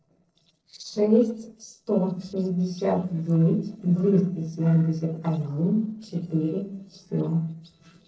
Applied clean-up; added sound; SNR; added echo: neural separator model SepFormer DNS4.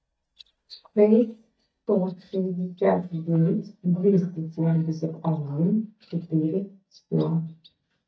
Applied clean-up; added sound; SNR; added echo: neural mask model DeepFilterNet 3.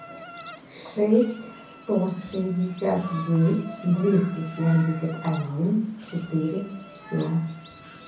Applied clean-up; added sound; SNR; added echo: none; Insect; 20 dB; reverberation time 0.6 s.